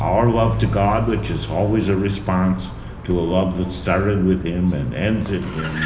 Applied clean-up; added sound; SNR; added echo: none; Car; 7 dB; reverberation time 1.1 s.